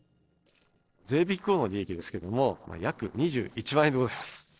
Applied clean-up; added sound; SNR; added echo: neural separator model SepFormer DNS4.